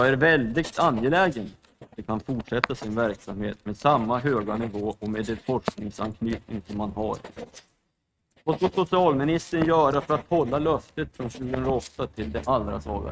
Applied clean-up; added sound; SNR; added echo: neural mask model RNNoise.